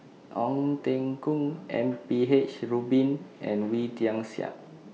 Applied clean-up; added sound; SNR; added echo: none; none; none; none.